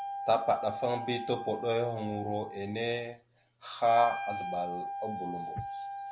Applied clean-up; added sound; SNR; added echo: none; Wind instrument, woodwind instrument; 7 dB; none.